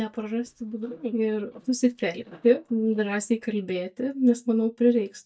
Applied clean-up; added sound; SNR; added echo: neural mask model DeepFilterNet 3.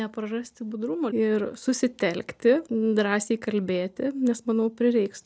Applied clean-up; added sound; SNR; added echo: none; none; none; none.